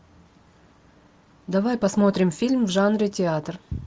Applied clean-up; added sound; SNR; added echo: none; none; none; none.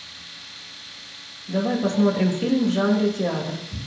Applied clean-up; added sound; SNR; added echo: none; Tools; 16 dB; reverberation time 0.7 s.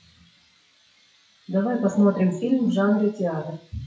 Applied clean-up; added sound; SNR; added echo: classical method WPE with log-MMSE.